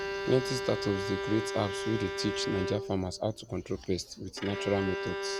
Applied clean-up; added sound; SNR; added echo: none; Bowed string instrument; 4 dB; none.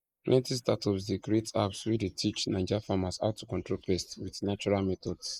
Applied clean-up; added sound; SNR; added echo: neural mask model Resemble Enhance denoiser.